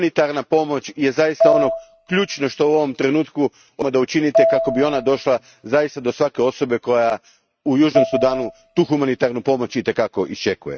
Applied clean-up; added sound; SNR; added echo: neural mask model RNNoise.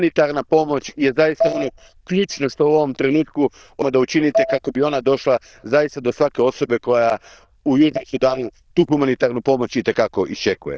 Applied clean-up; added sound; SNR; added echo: neural diffusion model UNIVERSE++.